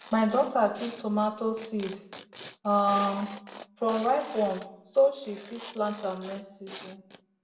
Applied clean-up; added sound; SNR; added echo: none; Tearing; 11 dB; reverberation time 0.6 s.